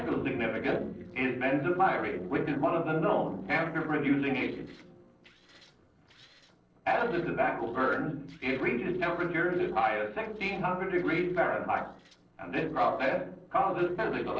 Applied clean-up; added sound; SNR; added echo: neural separator model SepFormer DNS4.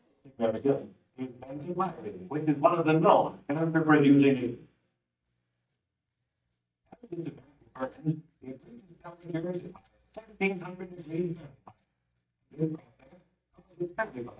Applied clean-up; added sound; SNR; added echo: neural mask model DeepFilterNet 3.